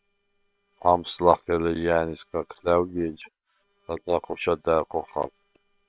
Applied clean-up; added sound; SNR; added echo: neural separator model SepFormer WHAM!.